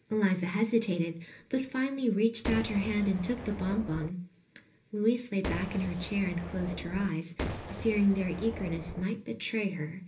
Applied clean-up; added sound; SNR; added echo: none; Boom; 8 dB; reverberation time 0.3 s.